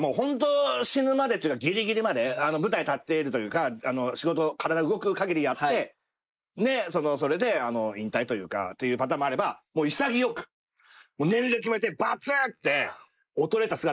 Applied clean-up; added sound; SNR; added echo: neural mask model Resemble Enhance denoiser.